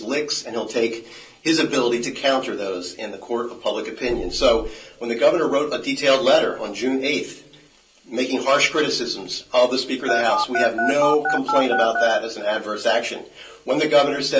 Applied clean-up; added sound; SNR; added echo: none; Telephone; 1 dB; reverberation time 0.3 s.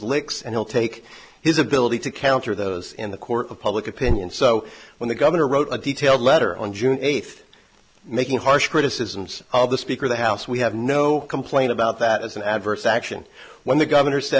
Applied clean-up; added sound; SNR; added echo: none; none; none; none.